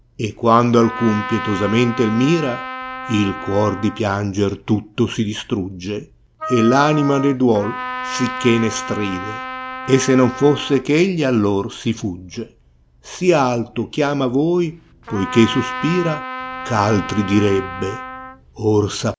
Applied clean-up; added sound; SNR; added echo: none; Trumpet + Wind instrument, woodwind instrument; 10 dB; none.